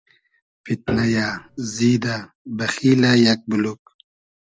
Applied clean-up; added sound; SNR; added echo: none; Piano; 11 dB; none.